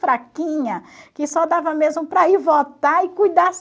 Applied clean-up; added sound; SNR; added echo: none; none; none; none.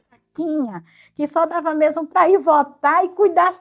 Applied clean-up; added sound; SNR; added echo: neural mask model DeepFilterNet 3.